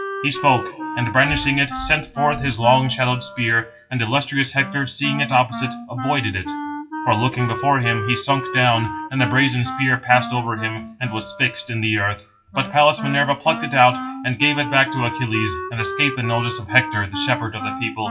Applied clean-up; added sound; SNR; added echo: classical method WPE with log-MMSE.